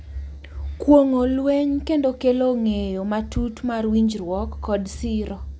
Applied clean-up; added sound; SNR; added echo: none; none; none; none.